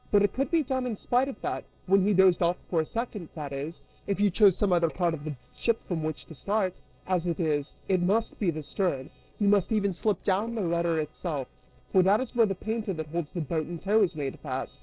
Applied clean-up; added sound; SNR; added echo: neural separator model SepFormer DNS4.